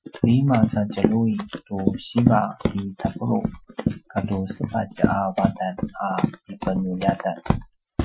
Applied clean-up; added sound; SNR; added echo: classical method Wiener filter.